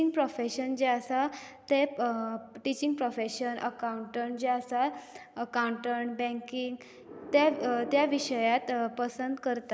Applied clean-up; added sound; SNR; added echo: none; none; none; none.